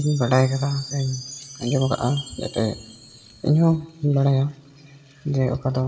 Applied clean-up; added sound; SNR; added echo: none; Chime; 18 dB; reverberation time 1.1 s.